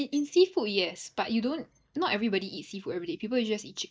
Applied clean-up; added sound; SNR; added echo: neural mask model DeepFilterNet 3.